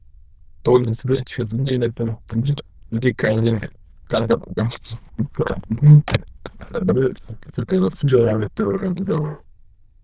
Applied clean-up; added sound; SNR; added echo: neural diffusion model UNIVERSE++.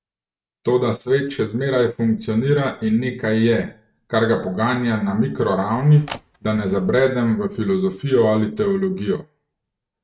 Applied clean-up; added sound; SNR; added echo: neural mask model RNNoise.